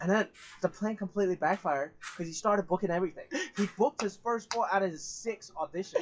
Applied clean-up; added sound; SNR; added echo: classical method WPE with log-MMSE.